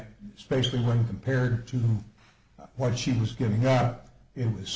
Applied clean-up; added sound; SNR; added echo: none; none; none; none.